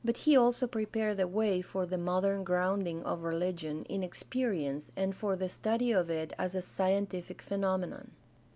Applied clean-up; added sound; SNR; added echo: none; none; none; none.